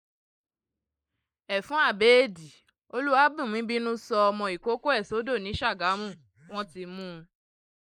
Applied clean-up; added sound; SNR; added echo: neural mask model Resemble Enhance denoiser.